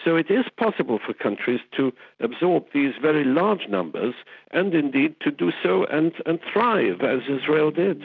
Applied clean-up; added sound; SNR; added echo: none; none; none; none.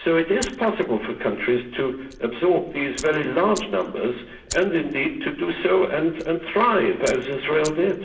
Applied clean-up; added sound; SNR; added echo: none; Fire; 19 dB; reverberation time 0.7 s.